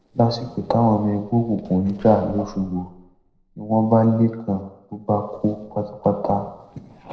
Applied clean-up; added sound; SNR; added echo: neural separator model SepFormer DNS4.